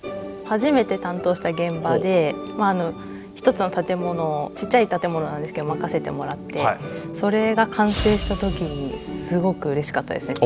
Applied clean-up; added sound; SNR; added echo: none; none; none; none.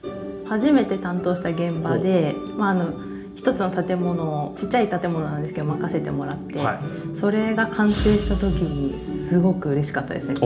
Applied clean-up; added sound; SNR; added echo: none; none; none; reverberation time 0.4 s.